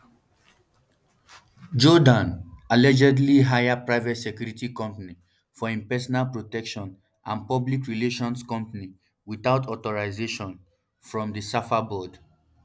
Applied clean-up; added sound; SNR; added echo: none; none; none; none.